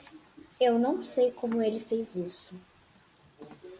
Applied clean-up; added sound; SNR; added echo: none; none; none; none.